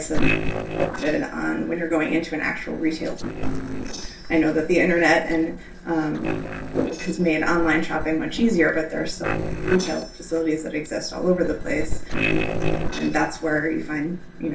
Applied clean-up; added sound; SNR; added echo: neural separator model SepFormer DNS4.